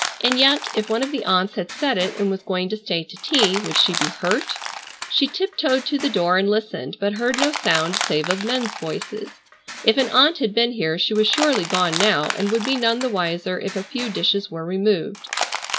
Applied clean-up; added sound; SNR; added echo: none; Crushing; 9 dB; none.